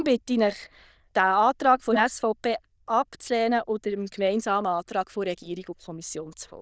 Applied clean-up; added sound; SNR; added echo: neural diffusion model UNIVERSE++.